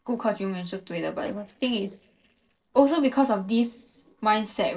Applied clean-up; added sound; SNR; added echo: neural separator model SepFormer DNS4.